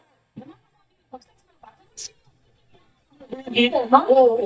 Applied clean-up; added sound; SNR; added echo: neural mask model DeepFilterNet 3.